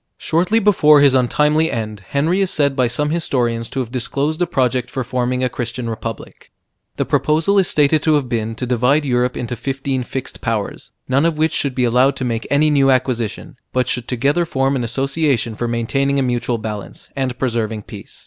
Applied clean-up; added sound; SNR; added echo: none; none; none; none.